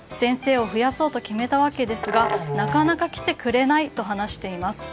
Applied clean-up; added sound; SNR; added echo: none; Musical instrument; 7 dB; none.